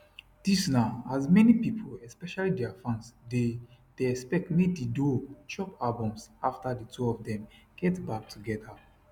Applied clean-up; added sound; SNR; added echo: none; none; none; none.